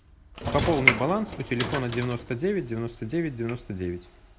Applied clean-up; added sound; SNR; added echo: none; Sliding door / Train; 3 dB; none.